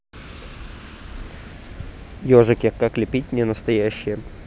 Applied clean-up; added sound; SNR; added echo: none; none; none; none.